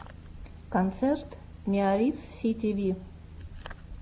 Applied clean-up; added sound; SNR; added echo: none; none; none; none.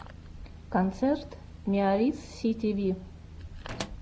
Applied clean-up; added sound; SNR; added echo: none; Drawer open or close; 19 dB; none.